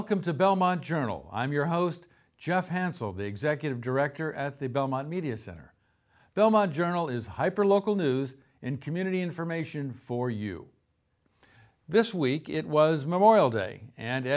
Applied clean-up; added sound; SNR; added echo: none; none; none; none.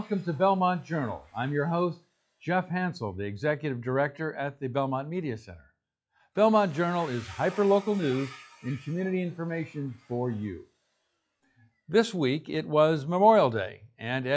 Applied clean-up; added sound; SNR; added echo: classical method log-MMSE.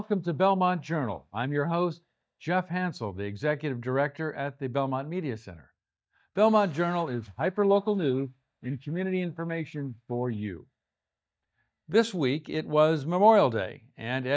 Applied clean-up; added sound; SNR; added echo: neural mask model DeepFilterNet 3.